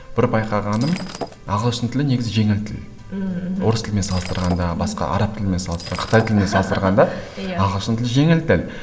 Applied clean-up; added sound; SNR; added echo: none; Shatter; 15 dB; reverberation time 1.1 s.